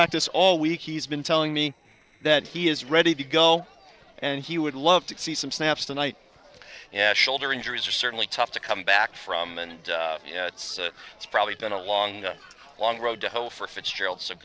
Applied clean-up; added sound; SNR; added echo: neural separator model SepFormer DNS4.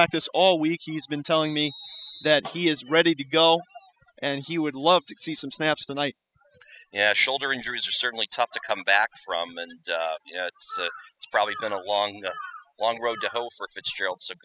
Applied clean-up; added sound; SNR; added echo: classical method spectral subtraction.